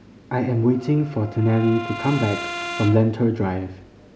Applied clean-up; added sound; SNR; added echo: none; Brass instrument; 12 dB; none.